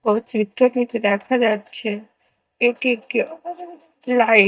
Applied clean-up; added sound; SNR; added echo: neural mask model DeepFilterNet 3.